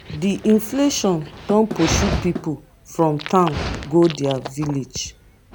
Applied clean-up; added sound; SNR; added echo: none; Dog + Knock / Wood; 9 dB; none.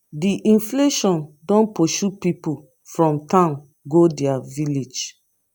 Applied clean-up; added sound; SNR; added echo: none; none; none; none.